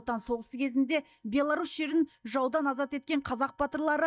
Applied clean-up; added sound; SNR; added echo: neural mask model DeepFilterNet 3.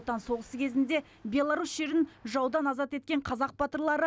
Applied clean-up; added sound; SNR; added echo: none; none; none; none.